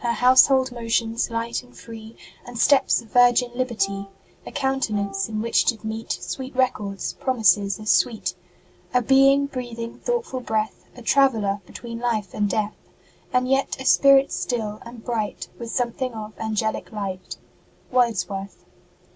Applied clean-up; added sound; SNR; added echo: none; Wind instrument, woodwind instrument; 16 dB; none.